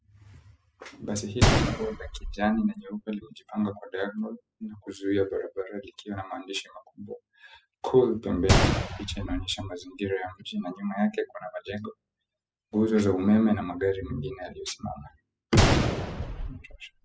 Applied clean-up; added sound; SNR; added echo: classical method spectral subtraction.